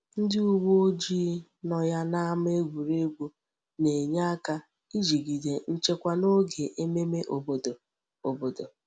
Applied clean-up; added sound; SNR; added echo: none; none; none; none.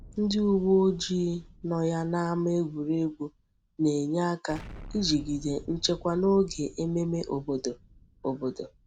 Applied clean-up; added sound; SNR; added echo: none; Explosion; 20 dB; none.